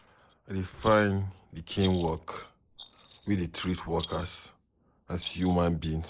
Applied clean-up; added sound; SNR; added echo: neural mask model Resemble Enhance denoiser.